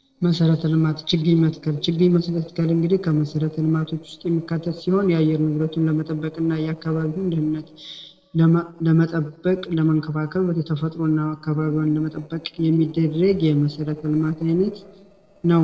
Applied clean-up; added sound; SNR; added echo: neural separator model SepFormer DNS4.